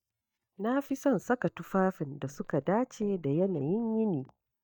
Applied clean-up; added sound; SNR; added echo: neural mask model DeepFilterNet 3.